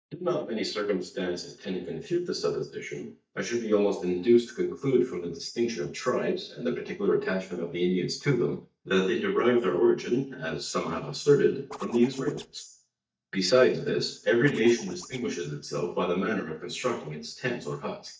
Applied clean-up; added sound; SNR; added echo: neural mask model DeepFilterNet 3.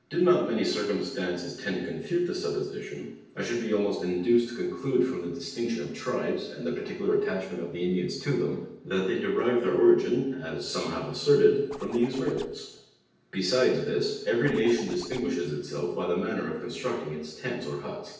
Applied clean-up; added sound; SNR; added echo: neural separator model SepFormer DNS4.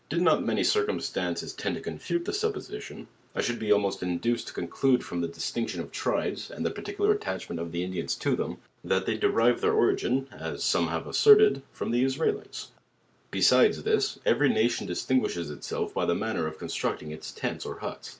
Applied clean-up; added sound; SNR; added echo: none; none; none; none.